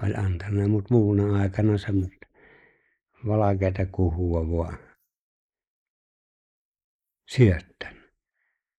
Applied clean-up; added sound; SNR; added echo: neural mask model Resemble Enhance denoiser.